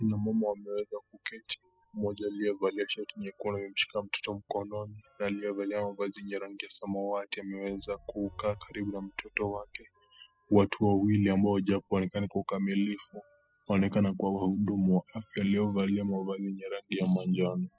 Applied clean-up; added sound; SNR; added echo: classical method spectral subtraction.